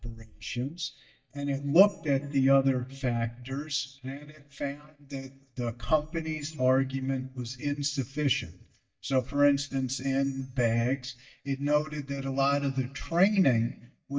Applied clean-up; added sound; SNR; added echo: neural mask model DeepFilterNet 3.